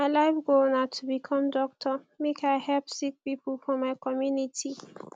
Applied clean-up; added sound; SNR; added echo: none; none; none; none.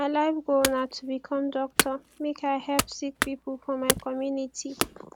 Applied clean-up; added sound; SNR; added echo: none; Wood / Domestic sounds, home sounds; 4 dB; none.